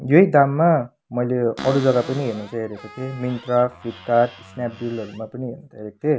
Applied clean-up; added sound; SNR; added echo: none; Cupboard open or close; 18 dB; none.